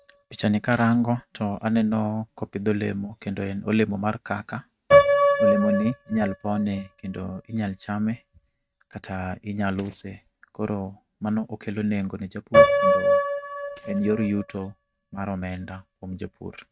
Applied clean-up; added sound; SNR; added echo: neural mask model RNNoise.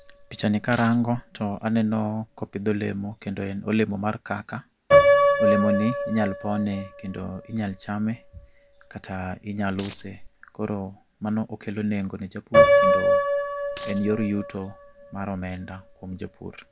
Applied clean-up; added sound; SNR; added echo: none; Piano + Coin (dropping); -2 dB; none.